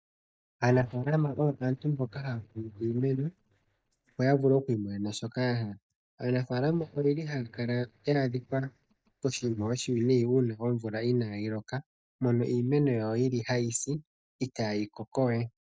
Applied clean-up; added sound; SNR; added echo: neural mask model DeepFilterNet 3.